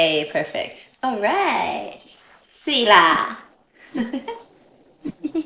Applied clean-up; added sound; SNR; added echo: neural separator model SepFormer DNS4.